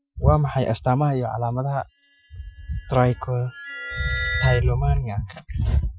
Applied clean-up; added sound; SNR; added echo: classical method Wiener filter.